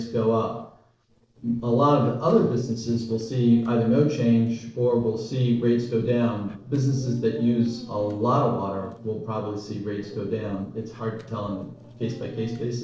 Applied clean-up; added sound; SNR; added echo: neural separator model SepFormer DNS4.